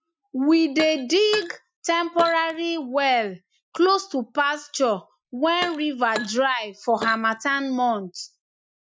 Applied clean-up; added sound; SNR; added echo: classical method Wiener filter.